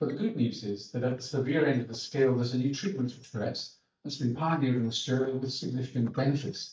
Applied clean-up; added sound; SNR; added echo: neural mask model DeepFilterNet 3.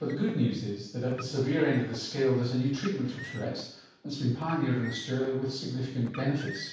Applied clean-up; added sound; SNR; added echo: none; Car; 18 dB; reverberation time 0.7 s.